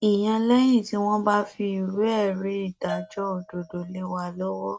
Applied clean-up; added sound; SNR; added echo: neural mask model DeepFilterNet 3.